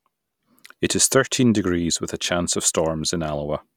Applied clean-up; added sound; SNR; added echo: none; none; none; none.